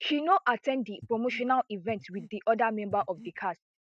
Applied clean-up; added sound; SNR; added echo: neural mask model RNNoise.